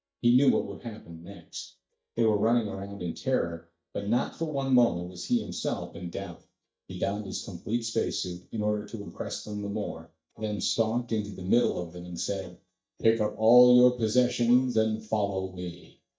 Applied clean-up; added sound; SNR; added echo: neural mask model DeepFilterNet 3.